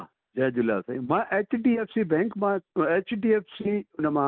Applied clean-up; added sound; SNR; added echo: none; none; none; none.